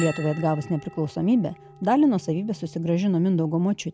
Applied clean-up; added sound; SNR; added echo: none; Bell; 19 dB; none.